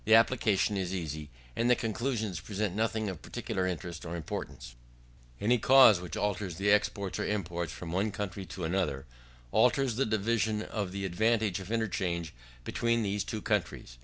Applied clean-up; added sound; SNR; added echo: none; none; none; none.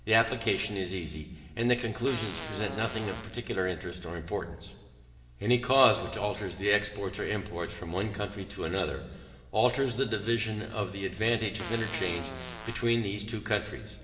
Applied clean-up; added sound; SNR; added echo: none; Fart; 11 dB; reverberation time 1.2 s.